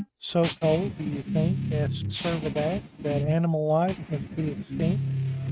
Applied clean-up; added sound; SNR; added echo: neural mask model RNNoise.